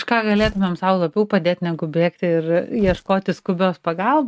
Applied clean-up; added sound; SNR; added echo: neural mask model RNNoise.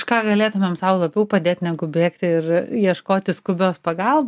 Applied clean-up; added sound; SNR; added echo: none; none; none; none.